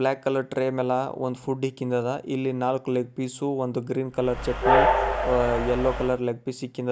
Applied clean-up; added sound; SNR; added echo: none; Train; -2 dB; none.